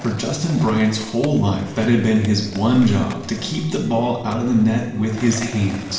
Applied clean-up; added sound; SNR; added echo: none; Skateboard; 19 dB; reverberation time 1.0 s.